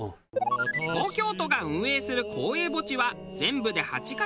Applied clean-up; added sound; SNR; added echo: none; none; none; none.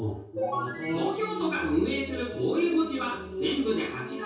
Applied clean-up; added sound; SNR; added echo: none; none; none; reverberation time 0.6 s.